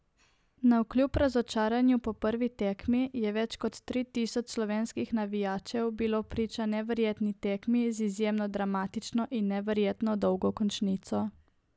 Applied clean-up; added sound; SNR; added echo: none; none; none; none.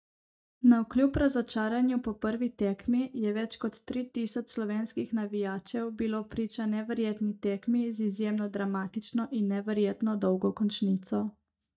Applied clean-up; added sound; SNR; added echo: neural mask model DeepFilterNet 3.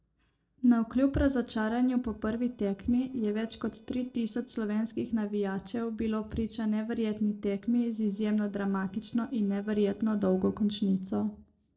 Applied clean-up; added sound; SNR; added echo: neural separator model SepFormer DNS4.